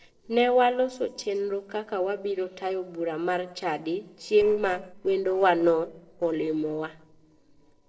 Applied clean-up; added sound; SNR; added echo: neural separator model SepFormer DNS4.